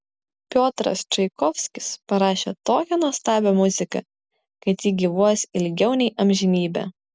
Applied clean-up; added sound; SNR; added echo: none; none; none; none.